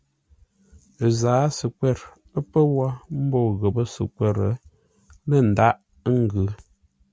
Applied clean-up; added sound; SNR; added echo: none; none; none; none.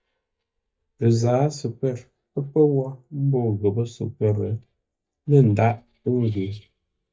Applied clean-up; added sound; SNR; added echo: neural mask model DeepFilterNet 3.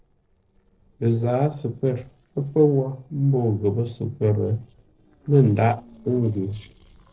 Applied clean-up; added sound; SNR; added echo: neural separator model SepFormer DNS4.